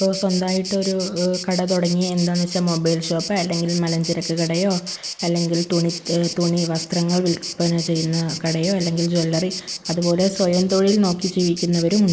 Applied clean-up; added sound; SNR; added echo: neural mask model Resemble Enhance denoiser.